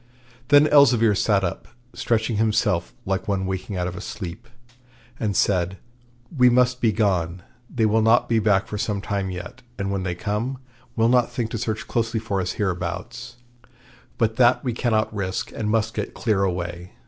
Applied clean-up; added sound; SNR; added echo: none; none; none; none.